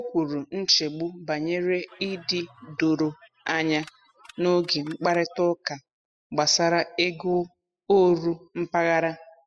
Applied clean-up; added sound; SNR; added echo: classical method spectral subtraction.